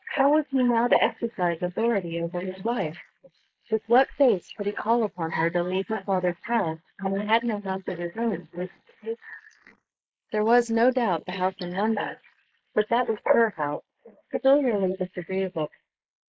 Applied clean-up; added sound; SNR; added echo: neural mask model Resemble Enhance denoiser.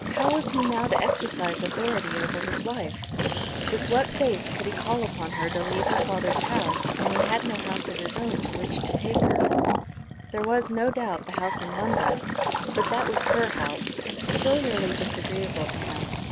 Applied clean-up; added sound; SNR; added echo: none; Trickle, dribble / Bathtub (filling or washing) / Sink (filling or washing) / Gurgling + Fill (with liquid); -3 dB; none.